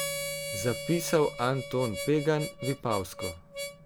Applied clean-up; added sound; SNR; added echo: none; Harmonica; 8 dB; none.